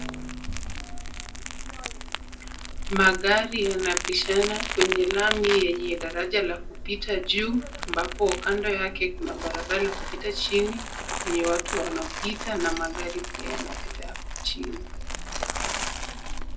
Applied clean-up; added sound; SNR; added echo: none; Crumpling, crinkling; 5 dB; reverberation time 0.2 s.